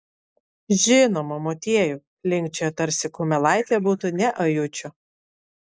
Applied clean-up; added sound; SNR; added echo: neural mask model Resemble Enhance denoiser.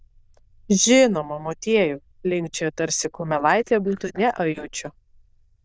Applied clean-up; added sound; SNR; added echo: neural diffusion model UNIVERSE++.